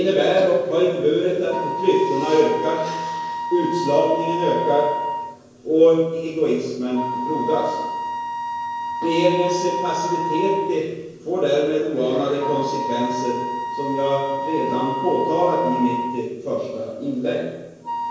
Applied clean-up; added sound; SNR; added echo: none; Wind instrument, woodwind instrument; 6 dB; reverberation time 1.0 s.